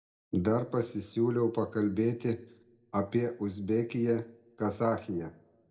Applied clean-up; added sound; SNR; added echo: none; none; none; reverberation time 0.4 s.